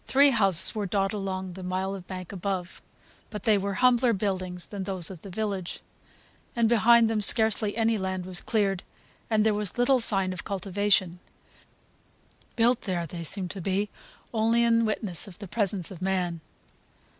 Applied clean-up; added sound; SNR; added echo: none; none; none; none.